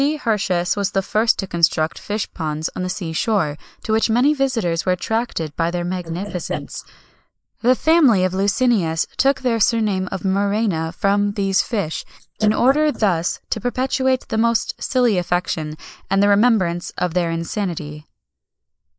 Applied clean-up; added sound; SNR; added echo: neural mask model Resemble Enhance denoiser.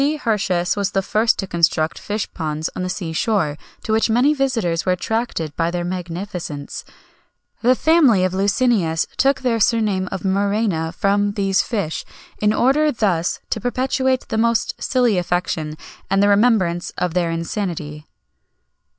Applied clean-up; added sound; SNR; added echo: none; none; none; none.